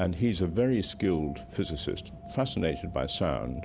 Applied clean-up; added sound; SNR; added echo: none; Wind; 19 dB; none.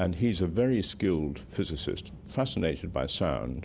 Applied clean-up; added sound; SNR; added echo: none; none; none; none.